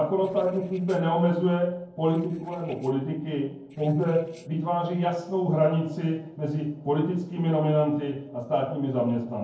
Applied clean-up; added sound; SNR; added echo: neural separator model SepFormer DNS4.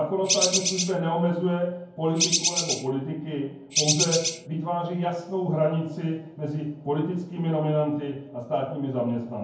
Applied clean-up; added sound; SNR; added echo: none; Bird; -2 dB; reverberation time 0.9 s.